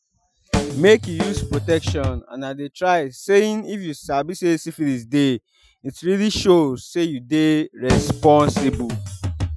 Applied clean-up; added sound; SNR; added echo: classical method Wiener filter.